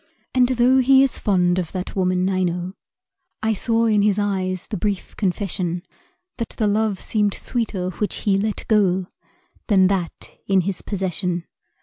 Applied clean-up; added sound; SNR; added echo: none; none; none; none.